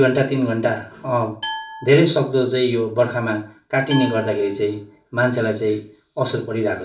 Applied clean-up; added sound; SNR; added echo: none; Glass; 12 dB; reverberation time 0.4 s.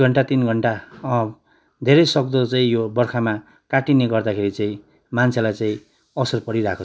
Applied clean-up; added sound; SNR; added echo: none; none; none; none.